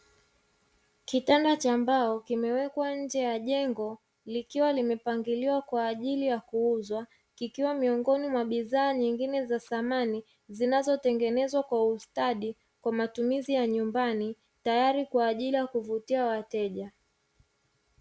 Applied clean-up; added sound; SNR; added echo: none; none; none; none.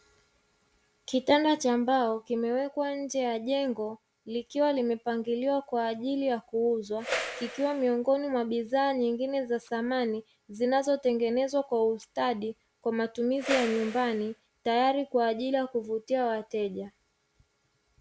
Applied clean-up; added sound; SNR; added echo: none; Whoosh, swoosh, swish; 7 dB; none.